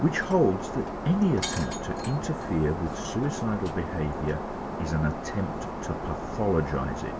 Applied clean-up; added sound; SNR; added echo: none; Shatter; 5 dB; reverberation time 0.1 s.